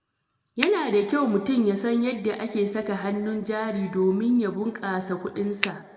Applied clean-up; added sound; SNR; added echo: none; Finger snapping; 4 dB; reverberation time 1.6 s.